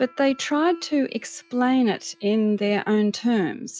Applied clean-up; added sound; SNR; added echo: classical method log-MMSE.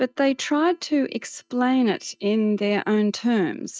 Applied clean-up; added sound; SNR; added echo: neural mask model DeepFilterNet 3.